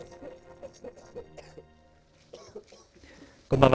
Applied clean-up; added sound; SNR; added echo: neural separator model SepFormer DNS4.